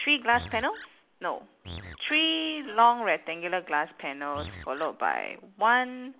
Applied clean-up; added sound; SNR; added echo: none; Animal; 16 dB; none.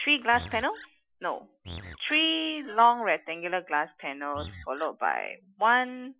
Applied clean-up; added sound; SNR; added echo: classical method Wiener filter.